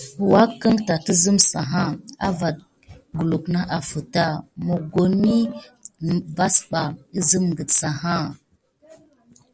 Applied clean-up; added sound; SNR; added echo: none; none; none; none.